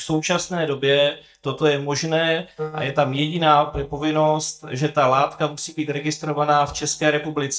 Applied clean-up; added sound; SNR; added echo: neural mask model DeepFilterNet 3.